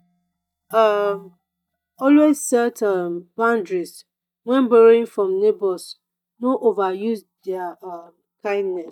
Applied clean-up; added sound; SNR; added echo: neural mask model DeepFilterNet 3.